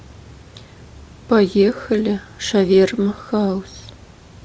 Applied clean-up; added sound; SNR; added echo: none; none; none; none.